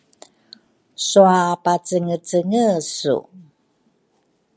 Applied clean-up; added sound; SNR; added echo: none; none; none; none.